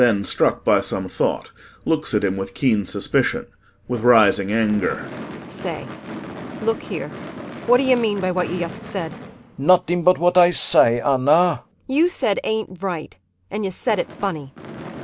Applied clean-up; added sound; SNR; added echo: none; Gunshot, gunfire / Fireworks; 17 dB; none.